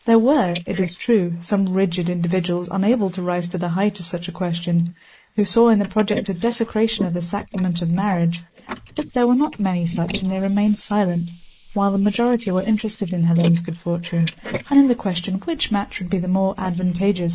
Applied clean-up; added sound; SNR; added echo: neural mask model Resemble Enhance denoiser.